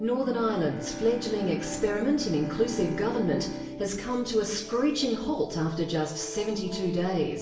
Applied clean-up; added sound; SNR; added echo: none; Bowed string instrument; 13 dB; reverberation time 0.8 s.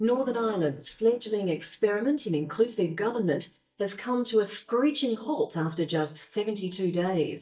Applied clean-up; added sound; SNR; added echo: neural mask model DeepFilterNet 3.